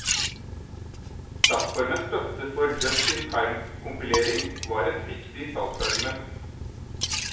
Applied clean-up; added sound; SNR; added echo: none; Liquid; 1 dB; reverberation time 0.9 s.